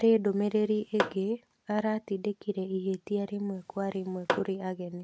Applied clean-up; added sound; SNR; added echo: none; Tap / Hammer; 6 dB; none.